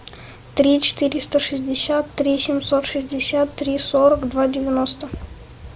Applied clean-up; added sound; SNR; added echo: none; none; none; none.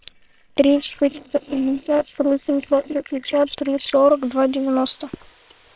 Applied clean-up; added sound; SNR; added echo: neural separator model SepFormer WHAM!.